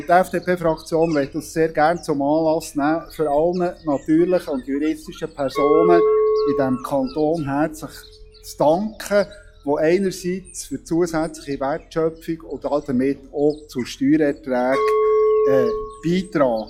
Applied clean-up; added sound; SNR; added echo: classical method log-MMSE.